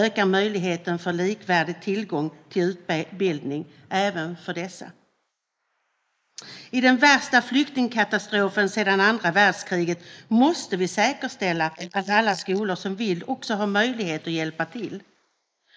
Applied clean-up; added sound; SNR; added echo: neural mask model Resemble Enhance denoiser.